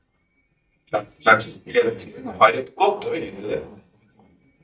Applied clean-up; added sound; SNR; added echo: neural mask model DeepFilterNet 3.